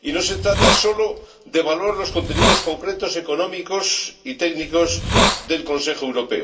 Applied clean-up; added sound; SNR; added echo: none; Hiss; -1 dB; reverberation time 0.2 s.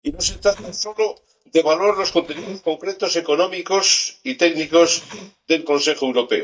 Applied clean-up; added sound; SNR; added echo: neural mask model DeepFilterNet 3.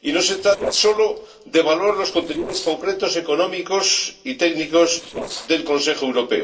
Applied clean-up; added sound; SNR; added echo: neural separator model SepFormer DNS4.